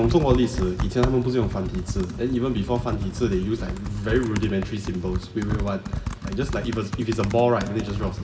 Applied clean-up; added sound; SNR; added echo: none; Computer keyboard; 5 dB; reverberation time 2.4 s.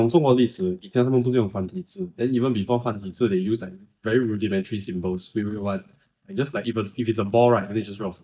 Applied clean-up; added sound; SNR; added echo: neural mask model DeepFilterNet 3.